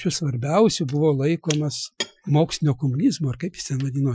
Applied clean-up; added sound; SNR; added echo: classical method Wiener filter.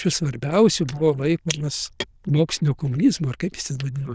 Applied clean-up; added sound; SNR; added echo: neural diffusion model UNIVERSE++.